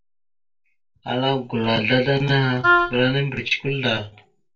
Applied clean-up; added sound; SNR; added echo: none; Wind instrument, woodwind instrument; -2 dB; reverberation time 0.2 s.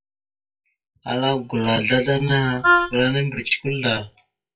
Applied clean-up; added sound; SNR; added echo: classical method WPE with log-MMSE.